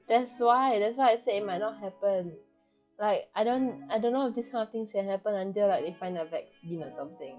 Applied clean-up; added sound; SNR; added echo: classical method log-MMSE.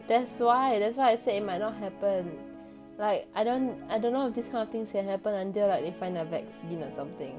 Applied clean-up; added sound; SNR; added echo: none; Guitar; 15 dB; none.